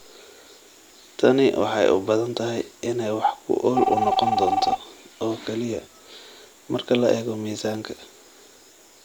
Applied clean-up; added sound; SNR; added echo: none; Telephone; 2 dB; none.